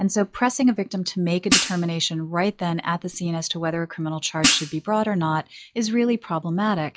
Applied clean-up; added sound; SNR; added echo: classical method log-MMSE.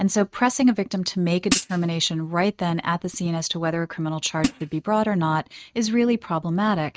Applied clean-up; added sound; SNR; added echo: neural mask model RNNoise.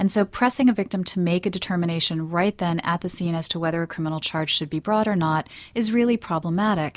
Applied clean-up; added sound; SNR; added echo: none; none; none; none.